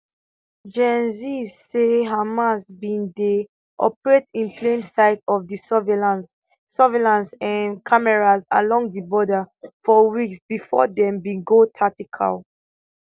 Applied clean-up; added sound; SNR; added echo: none; none; none; none.